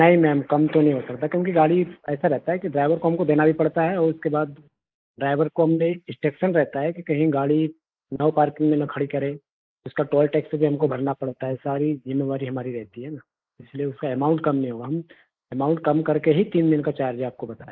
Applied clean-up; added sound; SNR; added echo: neural mask model Resemble Enhance denoiser.